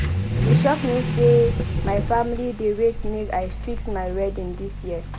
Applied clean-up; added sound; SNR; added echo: none; Accelerating, revving, vroom / Vehicle; 1 dB; none.